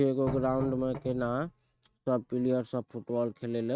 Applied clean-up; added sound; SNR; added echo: neural mask model RNNoise.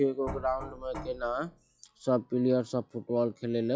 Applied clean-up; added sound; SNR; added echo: classical method log-MMSE.